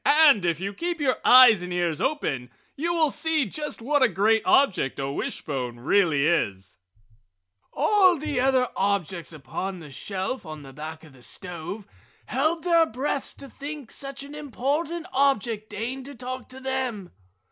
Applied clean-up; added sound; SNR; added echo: none; none; none; none.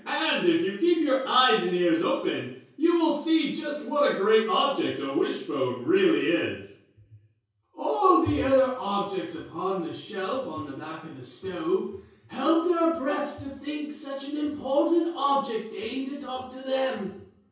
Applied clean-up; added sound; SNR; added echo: none; none; none; reverberation time 0.6 s.